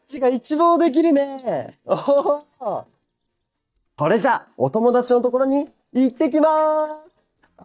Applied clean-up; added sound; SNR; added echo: neural mask model DeepFilterNet 3.